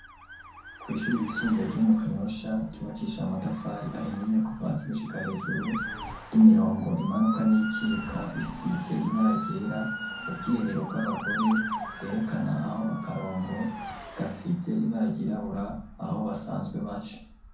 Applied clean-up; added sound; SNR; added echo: none; Motor vehicle (road) / Siren; 11 dB; reverberation time 0.5 s.